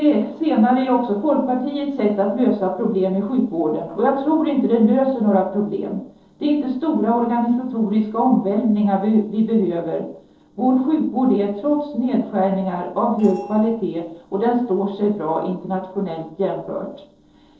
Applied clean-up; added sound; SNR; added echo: neural separator model SepFormer DNS4.